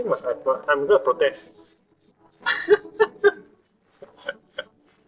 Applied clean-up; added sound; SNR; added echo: neural separator model SepFormer DNS4.